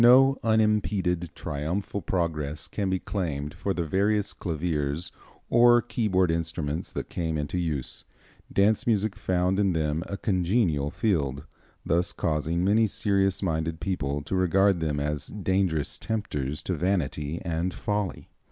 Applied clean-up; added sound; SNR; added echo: none; none; none; none.